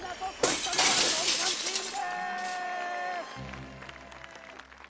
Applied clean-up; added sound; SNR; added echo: none; Shatter; -4 dB; none.